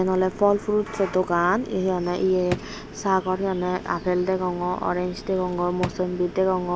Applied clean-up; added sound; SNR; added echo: none; Drawer open or close; 13 dB; none.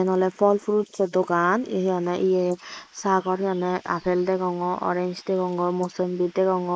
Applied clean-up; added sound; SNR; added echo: neural mask model Resemble Enhance denoiser.